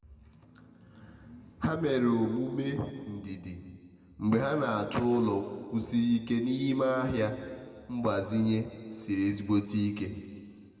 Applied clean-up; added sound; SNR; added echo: none; none; none; reverberation time 2.0 s.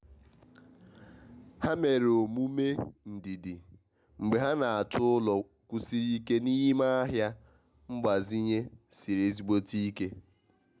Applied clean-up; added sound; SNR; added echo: none; none; none; none.